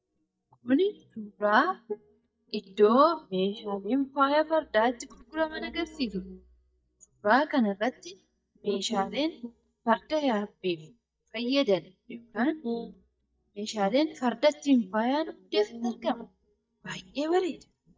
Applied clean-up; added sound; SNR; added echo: neural mask model DeepFilterNet 3.